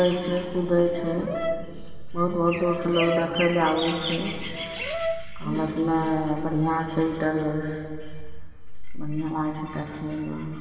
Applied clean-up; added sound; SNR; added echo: none; Brass instrument; 9 dB; reverberation time 2.4 s.